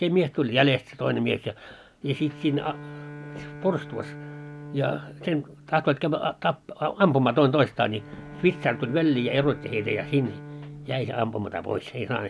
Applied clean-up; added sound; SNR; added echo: none; Bowed string instrument; 17 dB; none.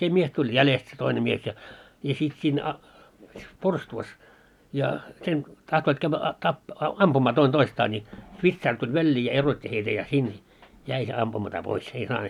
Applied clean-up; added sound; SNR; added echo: none; none; none; none.